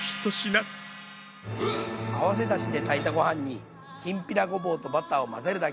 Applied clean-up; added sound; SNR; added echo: none; none; none; none.